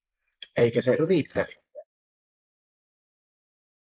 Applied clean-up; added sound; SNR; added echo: neural mask model Resemble Enhance denoiser.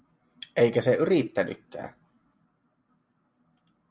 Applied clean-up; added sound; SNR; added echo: none; none; none; none.